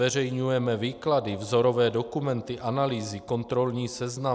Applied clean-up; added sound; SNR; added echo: none; none; none; none.